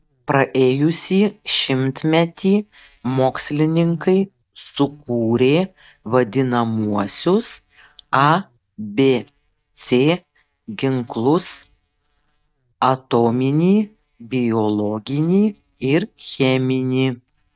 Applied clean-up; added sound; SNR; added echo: neural mask model DeepFilterNet 3.